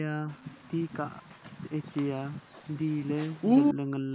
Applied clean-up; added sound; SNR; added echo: none; Bird; -2 dB; none.